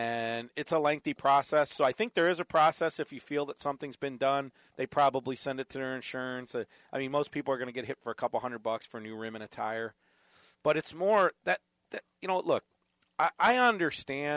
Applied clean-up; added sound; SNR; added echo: none; none; none; none.